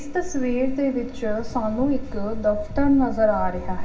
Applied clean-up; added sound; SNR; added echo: none; Thunder / Wind / Bird vocalization, bird call, bird song; 5 dB; reverberation time 0.4 s.